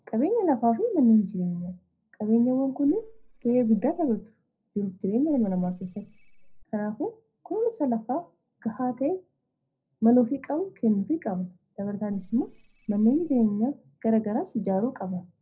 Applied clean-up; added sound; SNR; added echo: neural separator model SepFormer DNS4.